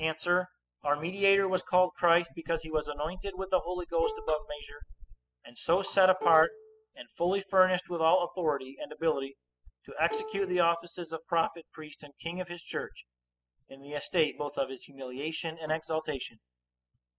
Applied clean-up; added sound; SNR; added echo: classical method spectral subtraction.